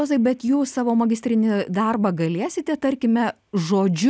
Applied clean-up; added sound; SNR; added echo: none; none; none; none.